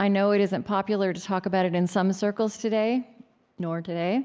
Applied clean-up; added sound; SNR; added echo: none; none; none; none.